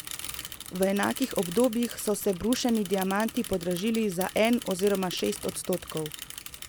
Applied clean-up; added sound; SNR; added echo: none; Mechanisms / Bicycle; 12 dB; none.